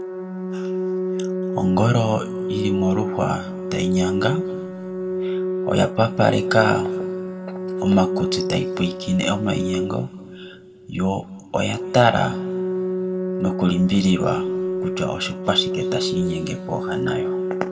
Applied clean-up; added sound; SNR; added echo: none; Organ; 3 dB; reverberation time 1.1 s.